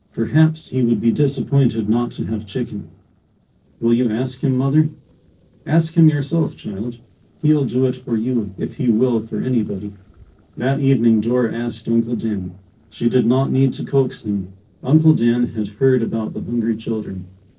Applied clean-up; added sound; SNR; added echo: neural separator model SepFormer DNS4.